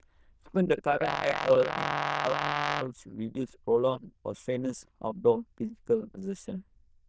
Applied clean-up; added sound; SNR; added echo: neural diffusion model UNIVERSE++.